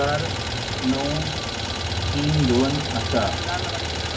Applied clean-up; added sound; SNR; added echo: none; Idling; 0 dB; reverberation time 0.3 s.